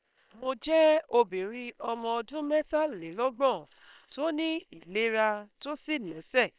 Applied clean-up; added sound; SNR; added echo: neural separator model SepFormer WHAM!.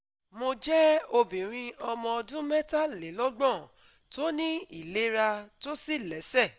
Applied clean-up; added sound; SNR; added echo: none; none; none; none.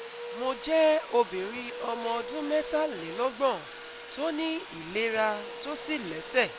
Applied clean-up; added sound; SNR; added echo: none; Domestic sounds, home sounds; 11 dB; none.